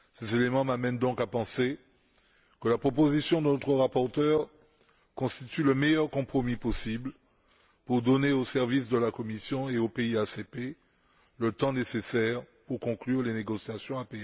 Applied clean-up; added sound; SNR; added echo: none; none; none; none.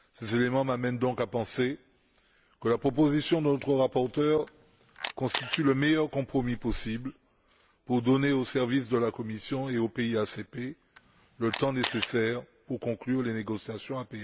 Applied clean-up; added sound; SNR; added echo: none; Camera; 8 dB; none.